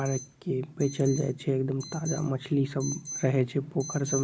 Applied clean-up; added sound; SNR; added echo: none; Alarm; 14 dB; none.